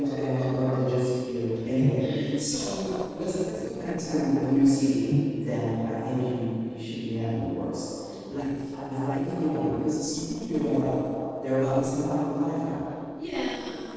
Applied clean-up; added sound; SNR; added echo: neural separator model SepFormer DNS4.